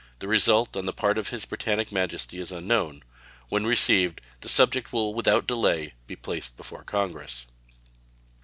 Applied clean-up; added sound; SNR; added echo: none; none; none; none.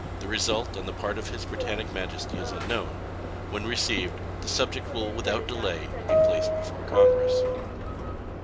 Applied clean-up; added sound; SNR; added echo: none; Subway, metro, underground; -5 dB; none.